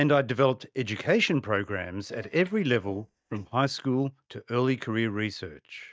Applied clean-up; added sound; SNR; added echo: neural mask model DeepFilterNet 3.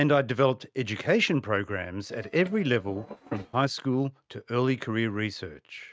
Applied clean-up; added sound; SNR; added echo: neural mask model RNNoise.